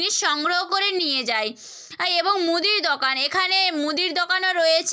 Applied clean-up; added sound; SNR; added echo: none; none; none; none.